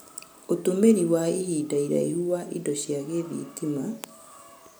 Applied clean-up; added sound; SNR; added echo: none; none; none; none.